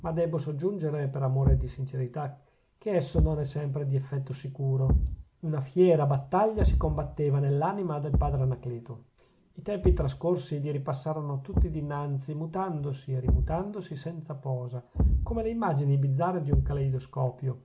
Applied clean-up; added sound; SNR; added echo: none; Thump, thud; 3 dB; none.